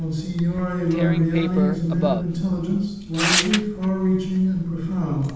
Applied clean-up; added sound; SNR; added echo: none; Tearing; 7 dB; reverberation time 0.7 s.